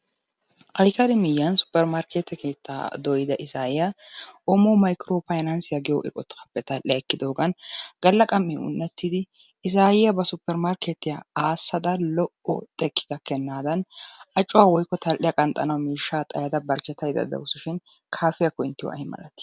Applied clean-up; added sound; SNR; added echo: none; none; none; none.